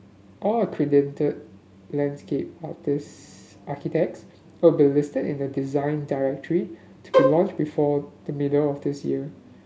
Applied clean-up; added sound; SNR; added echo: none; Bowed string instrument; -3 dB; none.